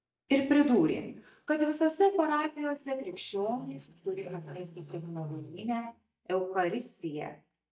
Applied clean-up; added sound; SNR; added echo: neural mask model DeepFilterNet 3.